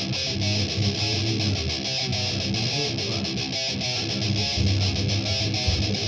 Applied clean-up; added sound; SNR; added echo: none; Guitar; -1 dB; reverberation time 0.6 s.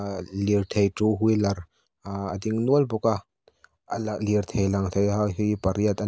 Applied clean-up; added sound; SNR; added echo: none; none; none; none.